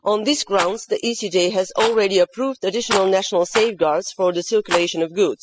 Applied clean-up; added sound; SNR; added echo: classical method spectral subtraction.